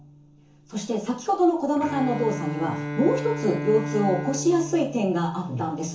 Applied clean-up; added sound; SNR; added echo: none; Bowed string instrument; 9 dB; reverberation time 0.7 s.